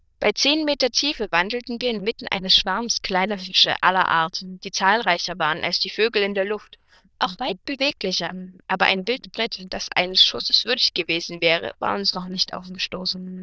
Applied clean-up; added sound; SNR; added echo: neural diffusion model UNIVERSE++.